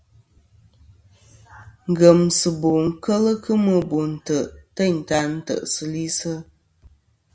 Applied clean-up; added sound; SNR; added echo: none; none; none; none.